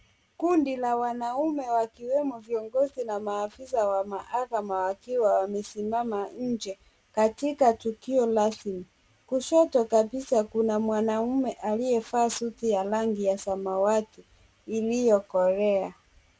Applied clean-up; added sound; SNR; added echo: none; none; none; none.